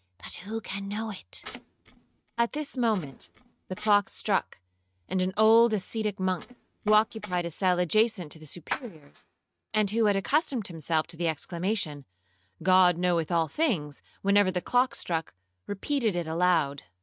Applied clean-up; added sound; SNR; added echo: neural mask model RNNoise.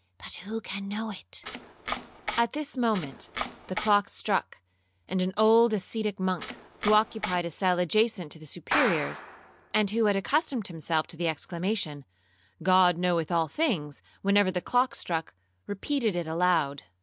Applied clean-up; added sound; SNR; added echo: none; Clapping + Domestic sounds, home sounds; 7 dB; none.